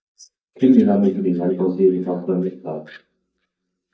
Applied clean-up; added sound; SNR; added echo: neural mask model DeepFilterNet 3.